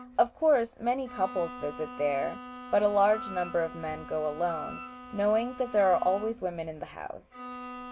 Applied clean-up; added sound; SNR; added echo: none; Bowed string instrument + Wind instrument, woodwind instrument; 14 dB; none.